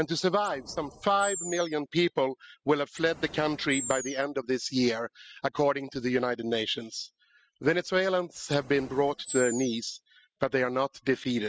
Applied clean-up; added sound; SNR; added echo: classical method spectral subtraction.